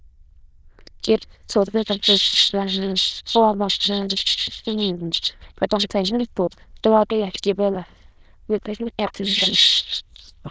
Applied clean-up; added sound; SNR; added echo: neural diffusion model UNIVERSE++.